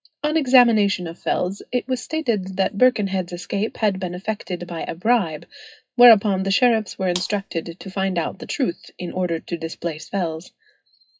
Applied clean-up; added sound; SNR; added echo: classical method WPE with log-MMSE.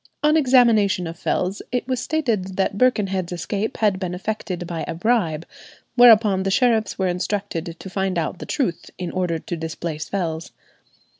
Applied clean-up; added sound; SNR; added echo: none; none; none; none.